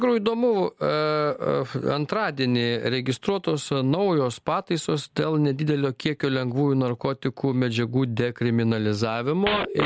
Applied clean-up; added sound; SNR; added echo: none; none; none; none.